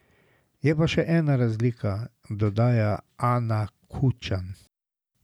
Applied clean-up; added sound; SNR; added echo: none; none; none; none.